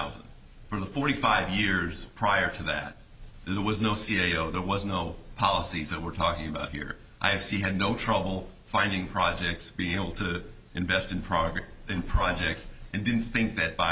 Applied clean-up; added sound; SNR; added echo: none; none; none; none.